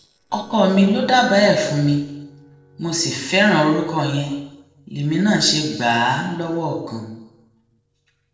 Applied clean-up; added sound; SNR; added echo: neural separator model SepFormer DNS4.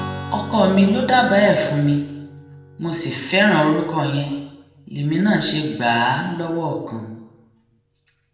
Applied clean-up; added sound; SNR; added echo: none; Strum; 18 dB; reverberation time 0.9 s.